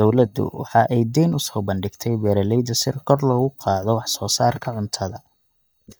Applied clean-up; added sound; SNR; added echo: neural mask model DeepFilterNet 3.